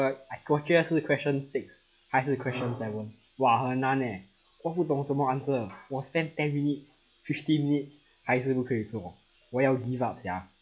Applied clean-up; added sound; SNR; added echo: classical method log-MMSE.